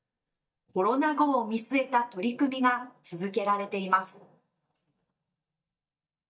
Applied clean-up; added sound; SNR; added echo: neural mask model DeepFilterNet 3.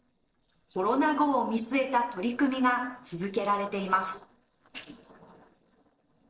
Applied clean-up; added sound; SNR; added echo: neural separator model SepFormer DNS4.